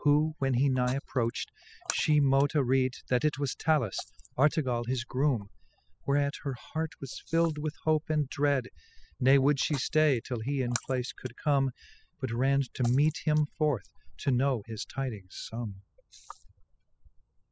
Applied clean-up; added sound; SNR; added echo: classical method spectral subtraction.